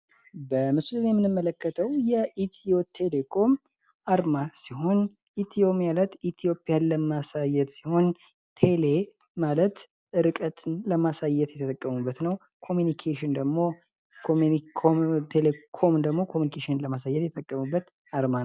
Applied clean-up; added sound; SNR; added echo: none; none; none; none.